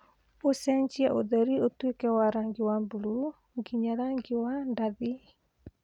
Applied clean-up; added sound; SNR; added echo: none; none; none; none.